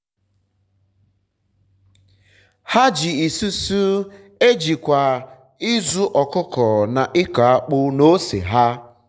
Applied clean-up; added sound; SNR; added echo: none; none; none; none.